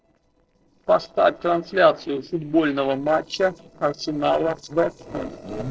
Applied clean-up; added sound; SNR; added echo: neural separator model SepFormer DNS4.